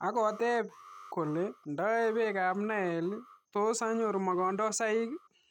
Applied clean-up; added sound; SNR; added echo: neural mask model RNNoise.